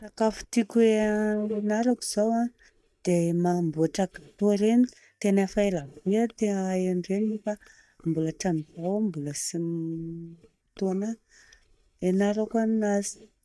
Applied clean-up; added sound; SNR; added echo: neural mask model DeepFilterNet 3.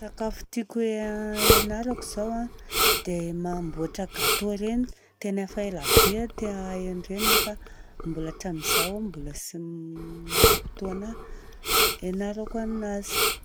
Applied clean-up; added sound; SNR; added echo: none; Respiratory sounds; -4 dB; none.